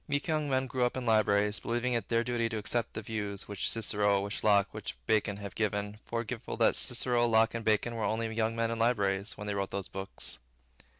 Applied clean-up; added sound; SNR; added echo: none; none; none; none.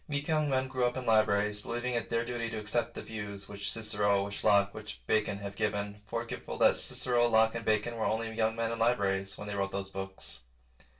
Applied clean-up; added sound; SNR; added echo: none; none; none; reverberation time 0.2 s.